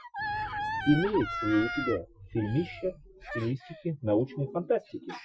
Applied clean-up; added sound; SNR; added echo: classical method Wiener filter.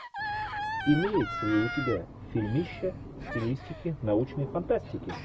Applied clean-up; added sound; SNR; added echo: none; Gasp; 8 dB; none.